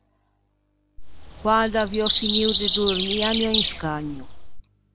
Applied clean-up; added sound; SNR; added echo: none; Bird vocalization, bird call, bird song; 1 dB; none.